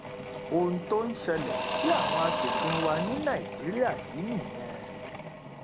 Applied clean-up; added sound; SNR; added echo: none; Engine / Drill / Mechanisms; 2 dB; none.